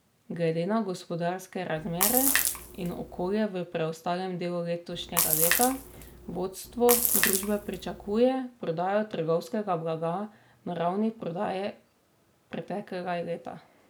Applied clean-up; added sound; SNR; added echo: none; Splash, splatter; -1 dB; none.